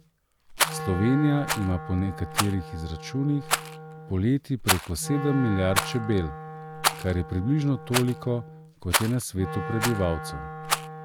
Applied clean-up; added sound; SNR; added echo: none; Rattle + Wind instrument, woodwind instrument; 5 dB; none.